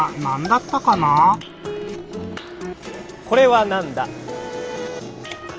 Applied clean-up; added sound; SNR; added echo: none; Fixed-wing aircraft, airplane + Drip / Sink (filling or washing) / Water tap, faucet; 16 dB; none.